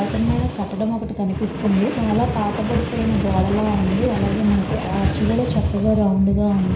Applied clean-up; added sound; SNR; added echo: none; Train; 10 dB; reverberation time 0.5 s.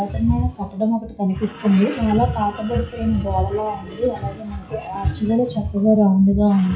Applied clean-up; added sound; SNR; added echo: classical method WPE with log-MMSE.